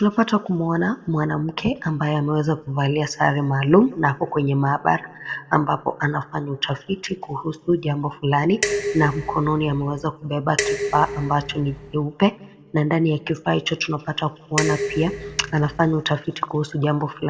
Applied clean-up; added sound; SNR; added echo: none; Dishes, pots, and pans; 6 dB; reverberation time 1.7 s.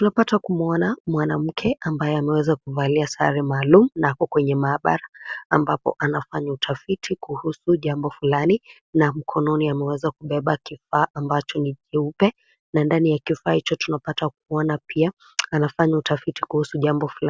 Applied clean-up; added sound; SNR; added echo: none; none; none; none.